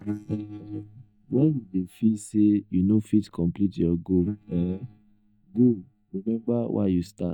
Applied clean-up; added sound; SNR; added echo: neural mask model DeepFilterNet 3.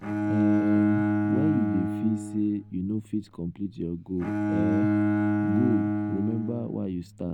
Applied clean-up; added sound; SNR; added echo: none; Bowed string instrument; -3 dB; none.